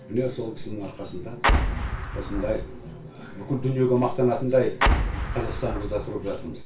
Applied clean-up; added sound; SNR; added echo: none; Explosion; -1 dB; reverberation time 0.3 s.